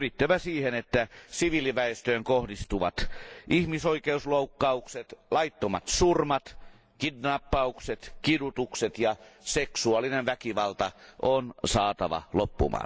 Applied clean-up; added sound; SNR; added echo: none; none; none; none.